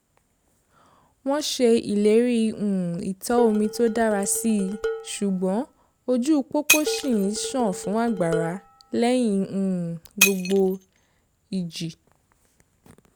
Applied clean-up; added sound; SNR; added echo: none; Shatter + Dishes, pots, and pans; 6 dB; none.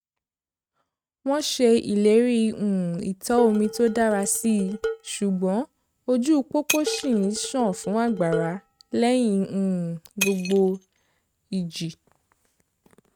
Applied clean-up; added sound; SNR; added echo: neural mask model RNNoise.